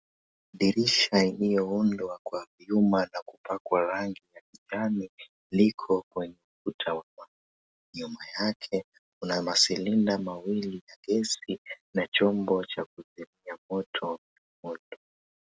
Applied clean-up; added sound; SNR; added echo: none; none; none; none.